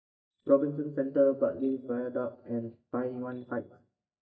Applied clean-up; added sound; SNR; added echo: neural mask model DeepFilterNet 3.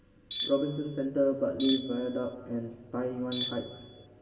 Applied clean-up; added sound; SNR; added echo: none; Tools; 5 dB; reverberation time 1.9 s.